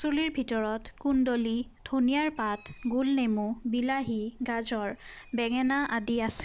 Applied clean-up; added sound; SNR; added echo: none; Bird; 18 dB; none.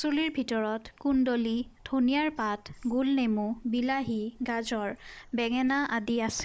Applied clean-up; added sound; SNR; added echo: neural mask model Resemble Enhance denoiser.